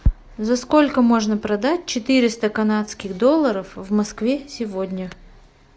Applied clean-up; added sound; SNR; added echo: none; none; none; none.